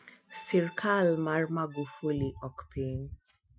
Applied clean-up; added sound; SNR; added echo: classical method Wiener filter.